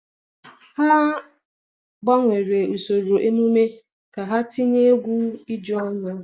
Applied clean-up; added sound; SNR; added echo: none; none; none; none.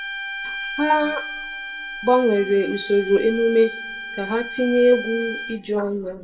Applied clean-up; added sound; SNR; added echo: none; Bowed string instrument; 10 dB; reverberation time 1.4 s.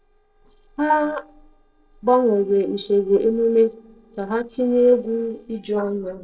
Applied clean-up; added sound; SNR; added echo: neural separator model SepFormer DNS4.